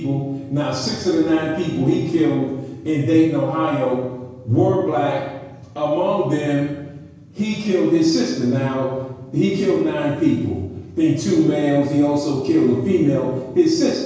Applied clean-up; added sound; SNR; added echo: none; none; none; reverberation time 1.0 s.